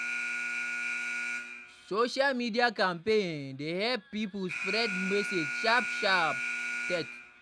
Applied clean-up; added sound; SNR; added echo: none; Alarm; 4 dB; none.